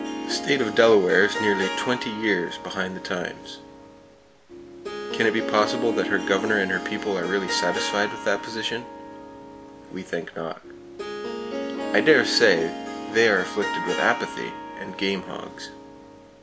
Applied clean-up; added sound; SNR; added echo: none; Harp; 7 dB; none.